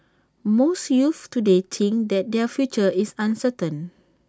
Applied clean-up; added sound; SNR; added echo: none; none; none; none.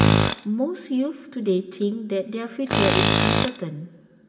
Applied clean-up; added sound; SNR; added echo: none; Tools; -4 dB; reverberation time 2.5 s.